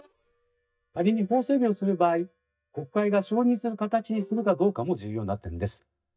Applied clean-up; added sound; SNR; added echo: neural mask model DeepFilterNet 3.